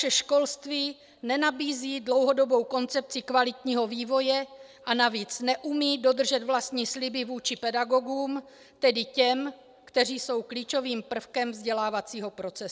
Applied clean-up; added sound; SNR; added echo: none; none; none; none.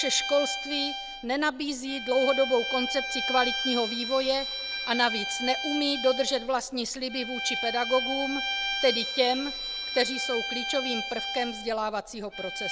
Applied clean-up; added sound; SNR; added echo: none; Bowed string instrument; 4 dB; none.